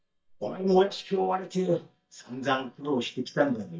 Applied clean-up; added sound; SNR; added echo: neural mask model DeepFilterNet 3.